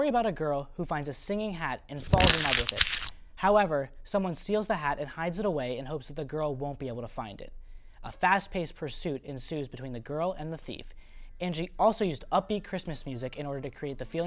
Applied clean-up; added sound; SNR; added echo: none; Crumpling, crinkling; -3 dB; none.